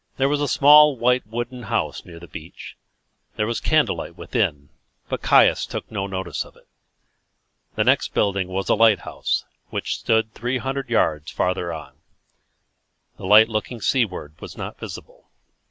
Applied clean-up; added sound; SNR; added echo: none; none; none; none.